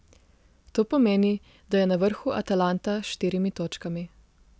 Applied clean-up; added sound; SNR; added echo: none; none; none; none.